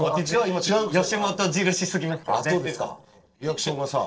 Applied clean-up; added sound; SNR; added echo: neural separator model SepFormer DNS4.